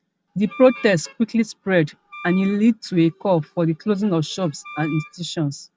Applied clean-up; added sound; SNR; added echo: none; Wind instrument, woodwind instrument; 18 dB; none.